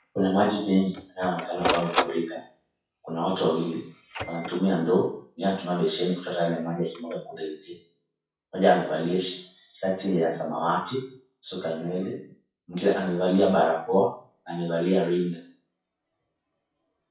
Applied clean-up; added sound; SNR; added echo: classical method WPE with log-MMSE.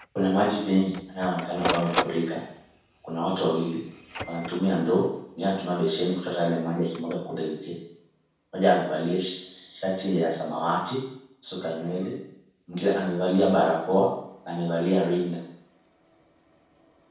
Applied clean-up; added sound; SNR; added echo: none; Printer; 14 dB; reverberation time 0.6 s.